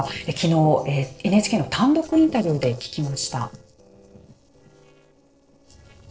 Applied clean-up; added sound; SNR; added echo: neural separator model SepFormer DNS4.